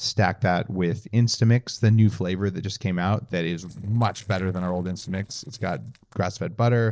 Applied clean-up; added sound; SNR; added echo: neural separator model SepFormer DNS4.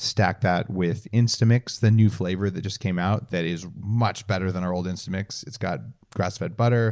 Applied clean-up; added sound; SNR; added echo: none; none; none; none.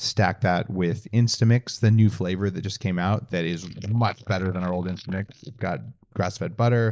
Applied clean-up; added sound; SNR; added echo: neural mask model Resemble Enhance denoiser.